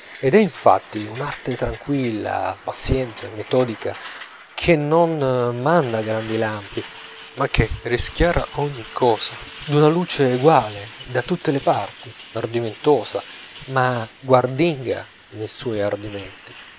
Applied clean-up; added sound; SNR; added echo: none; Truck; 19 dB; none.